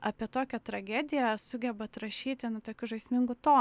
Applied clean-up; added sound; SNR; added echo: none; none; none; none.